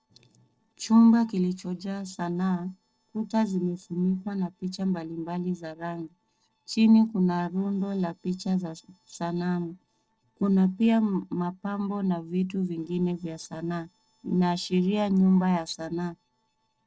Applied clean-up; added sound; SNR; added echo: neural separator model SepFormer DNS4.